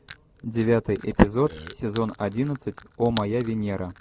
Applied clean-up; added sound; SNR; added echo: none; Crushing + Burping, eructation; 17 dB; none.